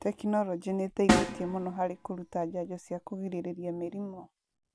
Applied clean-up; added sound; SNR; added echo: none; Snare drum; -2 dB; none.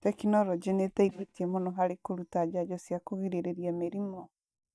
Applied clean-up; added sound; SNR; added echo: neural mask model DeepFilterNet 3.